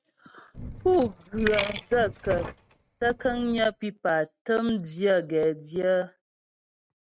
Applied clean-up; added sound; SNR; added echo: neural mask model RNNoise.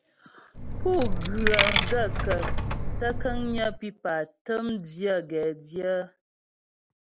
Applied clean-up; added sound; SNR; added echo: none; Coin (dropping); -4 dB; none.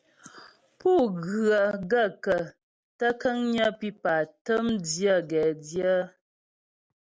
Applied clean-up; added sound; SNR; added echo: none; none; none; none.